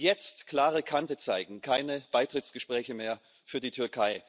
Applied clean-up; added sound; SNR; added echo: none; none; none; none.